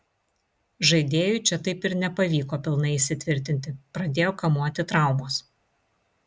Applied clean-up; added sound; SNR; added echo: none; none; none; none.